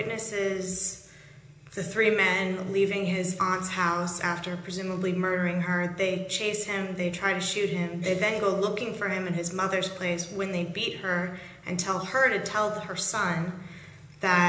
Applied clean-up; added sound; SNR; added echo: none; none; none; reverberation time 1.0 s.